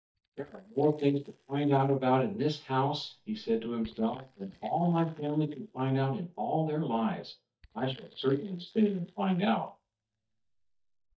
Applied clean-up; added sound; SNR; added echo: neural mask model DeepFilterNet 3.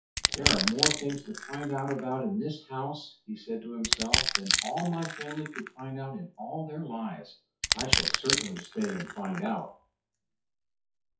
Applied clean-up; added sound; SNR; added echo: classical method WPE with log-MMSE.